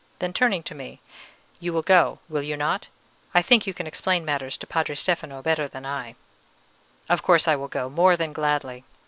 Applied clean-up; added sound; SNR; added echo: none; none; none; none.